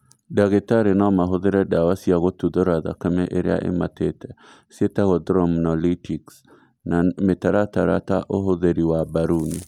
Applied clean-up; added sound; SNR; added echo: none; none; none; none.